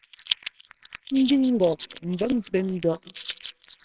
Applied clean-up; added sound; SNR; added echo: neural separator model SepFormer WHAMR!.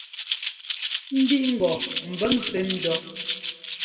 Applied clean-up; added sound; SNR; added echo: none; Rattle (instrument); 5 dB; reverberation time 1.4 s.